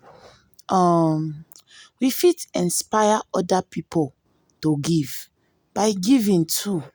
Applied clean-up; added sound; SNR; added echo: none; none; none; none.